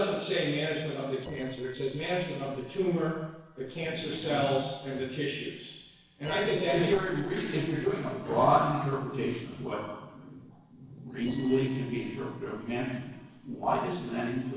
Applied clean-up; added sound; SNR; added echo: neural separator model SepFormer DNS4.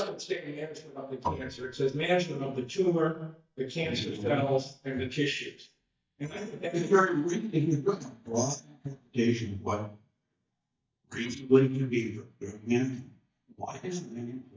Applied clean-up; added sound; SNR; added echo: neural mask model DeepFilterNet 3.